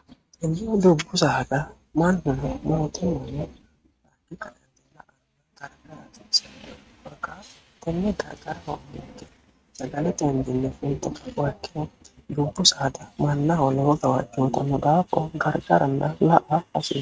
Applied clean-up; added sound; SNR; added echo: neural mask model RNNoise.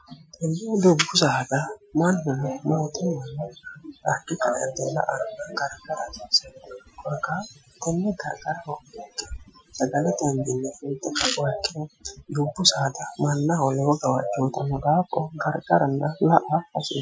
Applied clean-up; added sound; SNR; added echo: classical method Wiener filter.